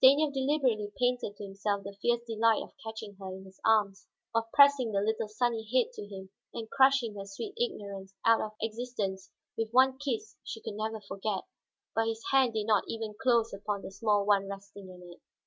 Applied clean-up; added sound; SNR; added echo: none; none; none; none.